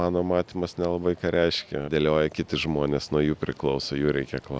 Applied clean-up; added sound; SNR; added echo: none; none; none; none.